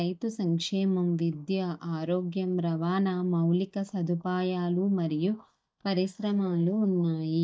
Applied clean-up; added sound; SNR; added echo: neural mask model DeepFilterNet 3.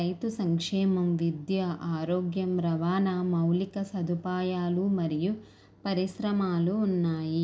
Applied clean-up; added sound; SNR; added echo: none; none; none; none.